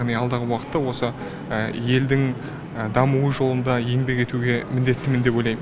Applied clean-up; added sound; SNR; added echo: none; none; none; none.